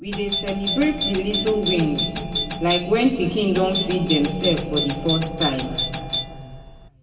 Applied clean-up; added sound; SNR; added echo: none; Doorbell; 4 dB; reverberation time 2.2 s.